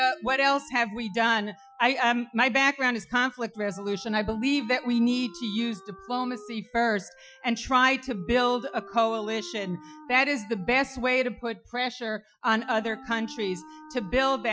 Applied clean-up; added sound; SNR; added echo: classical method Wiener filter.